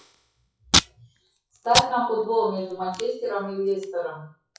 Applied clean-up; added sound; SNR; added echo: classical method WPE with log-MMSE.